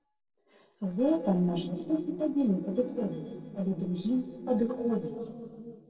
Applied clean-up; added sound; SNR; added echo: neural separator model SepFormer DNS4.